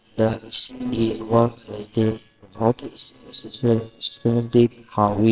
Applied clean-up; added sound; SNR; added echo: neural separator model SepFormer WHAMR!.